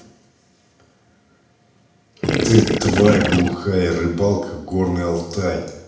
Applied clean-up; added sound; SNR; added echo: none; Gurgling / Liquid; -1 dB; reverberation time 0.8 s.